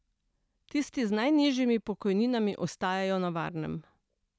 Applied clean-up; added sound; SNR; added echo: none; none; none; none.